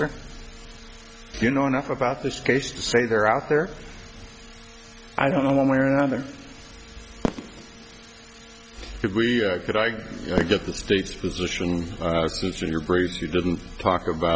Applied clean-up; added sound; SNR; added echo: none; Fireworks; 11 dB; none.